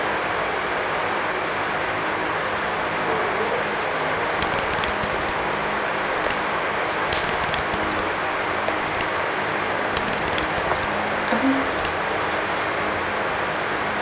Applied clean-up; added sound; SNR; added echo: none; Domestic sounds, home sounds; 12 dB; none.